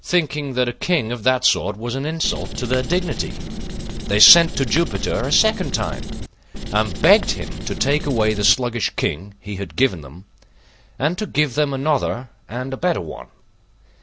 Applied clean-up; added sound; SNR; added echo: none; Writing; 5 dB; none.